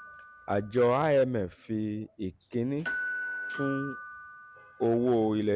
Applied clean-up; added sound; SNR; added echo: none; Door / Bell; 11 dB; none.